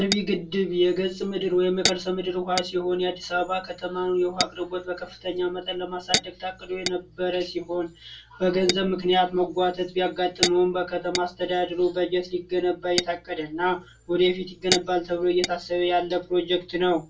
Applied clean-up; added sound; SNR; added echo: none; Tap / Glass; 9 dB; reverberation time 0.2 s.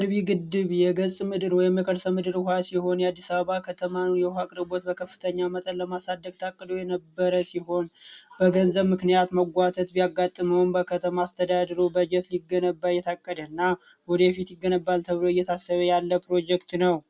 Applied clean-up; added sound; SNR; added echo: none; none; none; none.